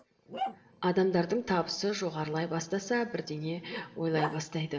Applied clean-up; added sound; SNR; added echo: none; Growling; 12 dB; reverberation time 2.2 s.